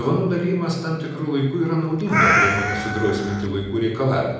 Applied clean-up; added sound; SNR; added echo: none; Meow; 0 dB; reverberation time 0.9 s.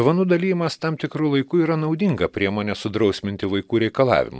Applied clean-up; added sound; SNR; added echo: none; none; none; none.